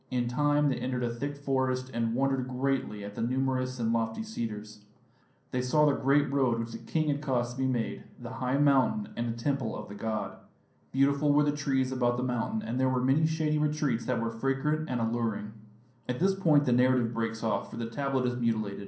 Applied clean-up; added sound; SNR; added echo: none; none; none; reverberation time 0.6 s.